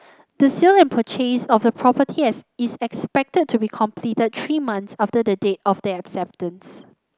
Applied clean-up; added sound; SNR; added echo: none; none; none; none.